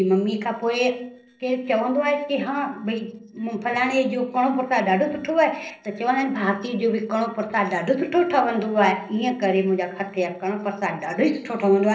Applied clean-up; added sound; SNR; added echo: neural separator model SepFormer DNS4.